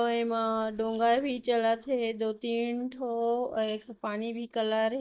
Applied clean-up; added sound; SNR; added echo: neural mask model DeepFilterNet 3.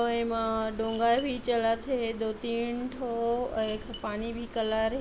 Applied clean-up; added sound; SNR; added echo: none; Coin (dropping); 20 dB; none.